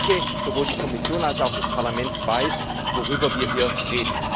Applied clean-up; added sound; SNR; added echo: none; Domestic sounds, home sounds; 0 dB; none.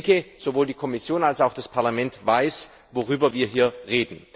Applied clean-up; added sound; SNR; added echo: none; none; none; none.